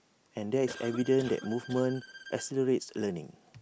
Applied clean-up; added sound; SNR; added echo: none; Bowed string instrument + Cough; 15 dB; none.